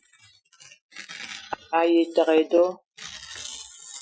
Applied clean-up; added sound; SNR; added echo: classical method Wiener filter.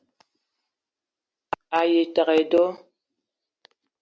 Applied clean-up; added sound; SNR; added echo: none; none; none; none.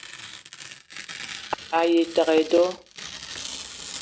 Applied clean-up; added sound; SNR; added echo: none; Tearing; 13 dB; none.